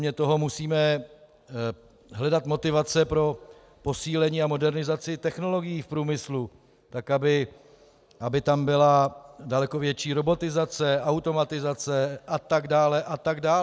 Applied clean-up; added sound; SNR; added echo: none; none; none; none.